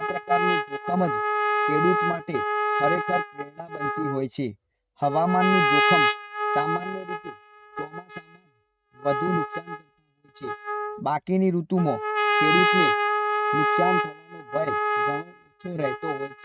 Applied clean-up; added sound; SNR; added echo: neural mask model RNNoise.